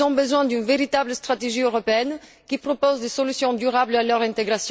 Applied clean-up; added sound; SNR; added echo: none; none; none; none.